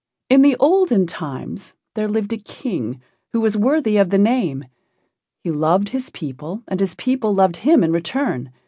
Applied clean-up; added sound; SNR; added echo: none; none; none; none.